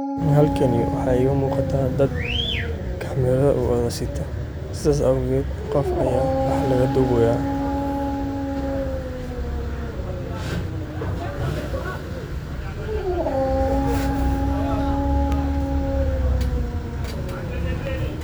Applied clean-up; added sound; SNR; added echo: none; Dog; 5 dB; none.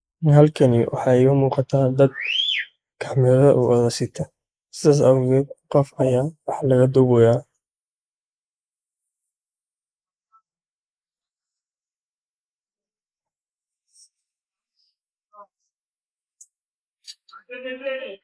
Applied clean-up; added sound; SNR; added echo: neural mask model Resemble Enhance denoiser.